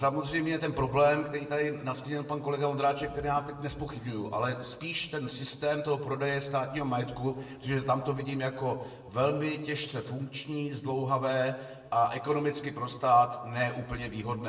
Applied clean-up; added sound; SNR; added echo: none; Bass drum / Snare drum; 20 dB; reverberation time 0.8 s.